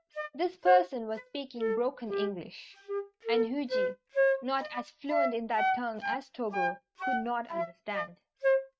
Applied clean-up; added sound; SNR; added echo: neural mask model RNNoise.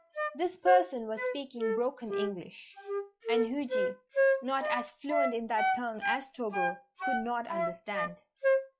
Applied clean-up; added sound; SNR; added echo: classical method log-MMSE.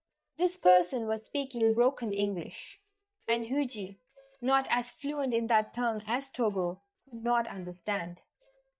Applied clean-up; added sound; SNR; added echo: neural mask model DeepFilterNet 3.